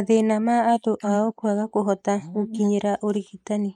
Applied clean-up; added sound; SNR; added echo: neural mask model Resemble Enhance denoiser.